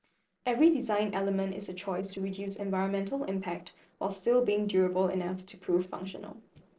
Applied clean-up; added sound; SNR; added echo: neural separator model SepFormer DNS4.